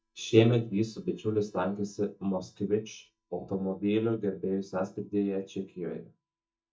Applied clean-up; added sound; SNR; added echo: neural mask model DeepFilterNet 3.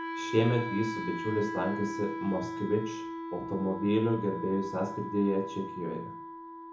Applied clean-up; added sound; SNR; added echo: none; Wind instrument, woodwind instrument; 7 dB; reverberation time 0.7 s.